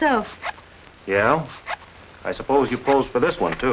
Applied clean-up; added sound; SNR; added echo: none; Zipper (clothing); 16 dB; none.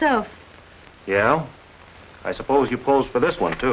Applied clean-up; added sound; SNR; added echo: none; none; none; none.